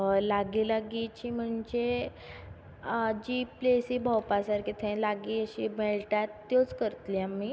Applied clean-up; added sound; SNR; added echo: none; none; none; none.